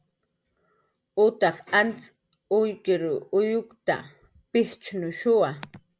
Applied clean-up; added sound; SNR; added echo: none; none; none; none.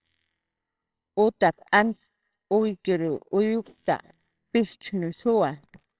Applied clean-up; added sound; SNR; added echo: neural separator model SepFormer WHAMR!.